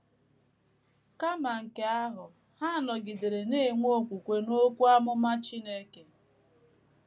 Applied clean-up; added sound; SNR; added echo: none; none; none; none.